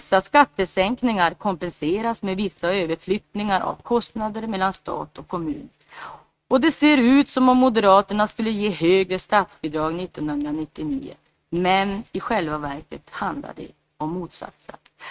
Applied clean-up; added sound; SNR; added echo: neural mask model RNNoise.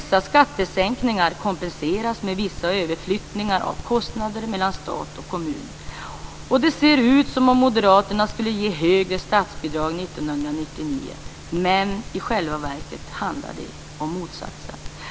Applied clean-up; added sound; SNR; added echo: none; Crackle; 16 dB; none.